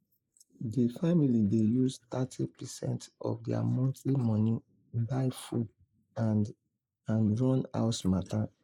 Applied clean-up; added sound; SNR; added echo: neural mask model Resemble Enhance denoiser.